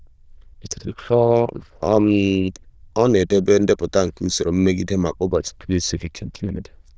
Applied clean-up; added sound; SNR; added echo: neural diffusion model UNIVERSE++.